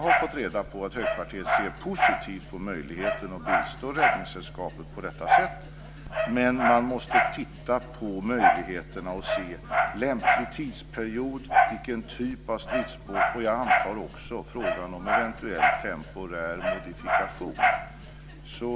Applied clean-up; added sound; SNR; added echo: none; Dog; -4 dB; none.